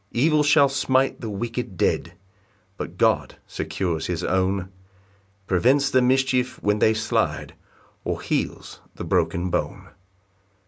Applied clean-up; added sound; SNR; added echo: none; none; none; none.